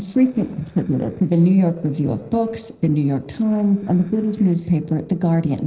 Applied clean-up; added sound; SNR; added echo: neural separator model SepFormer DNS4.